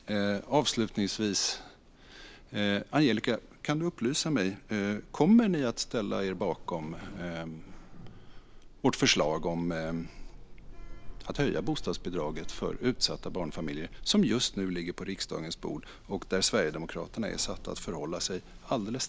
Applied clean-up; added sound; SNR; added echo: none; Sliding door; 13 dB; none.